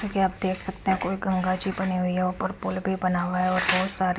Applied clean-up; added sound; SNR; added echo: none; none; none; none.